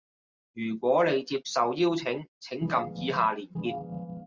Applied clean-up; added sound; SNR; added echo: none; Organ; 7 dB; none.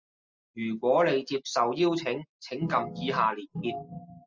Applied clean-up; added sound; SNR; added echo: classical method spectral subtraction.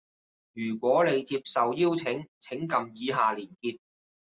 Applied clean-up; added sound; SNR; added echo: none; none; none; none.